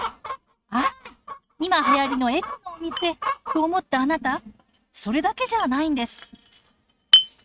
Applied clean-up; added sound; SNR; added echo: neural mask model RNNoise.